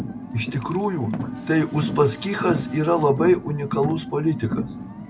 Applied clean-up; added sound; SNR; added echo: none; Car; 7 dB; none.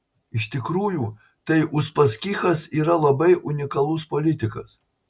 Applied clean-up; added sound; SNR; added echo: none; none; none; none.